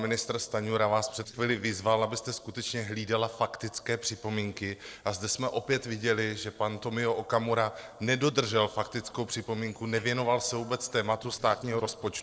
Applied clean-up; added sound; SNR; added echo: neural separator model SepFormer DNS4.